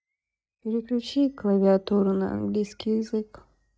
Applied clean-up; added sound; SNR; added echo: neural mask model DeepFilterNet 3.